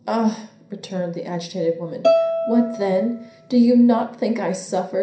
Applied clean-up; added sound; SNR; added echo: none; Bowed string instrument; 2 dB; reverberation time 0.5 s.